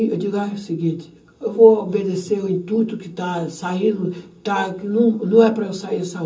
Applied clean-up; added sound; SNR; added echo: none; none; none; reverberation time 0.2 s.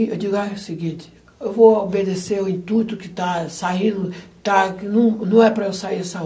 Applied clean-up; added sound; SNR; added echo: none; none; none; none.